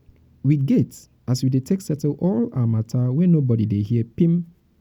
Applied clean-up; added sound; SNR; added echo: none; none; none; none.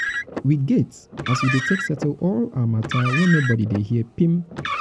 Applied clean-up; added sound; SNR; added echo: none; Car; 8 dB; none.